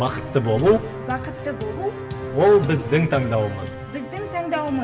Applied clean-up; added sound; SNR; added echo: none; none; none; reverberation time 0.7 s.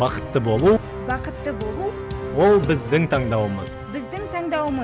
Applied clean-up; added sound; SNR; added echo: none; none; none; none.